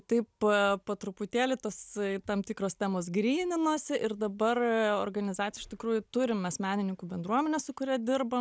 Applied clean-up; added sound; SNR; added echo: none; none; none; none.